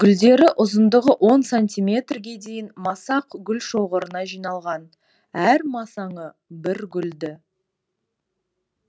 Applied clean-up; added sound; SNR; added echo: none; none; none; none.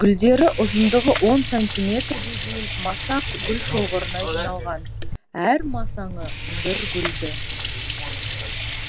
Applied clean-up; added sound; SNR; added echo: none; Sink (filling or washing) / Water; 1 dB; none.